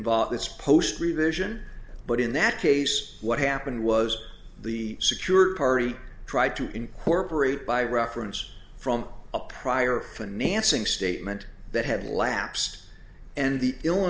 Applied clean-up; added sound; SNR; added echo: none; none; none; none.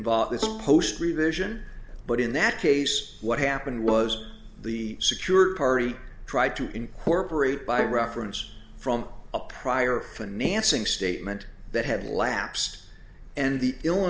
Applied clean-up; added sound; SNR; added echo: none; Bowed string instrument; 12 dB; none.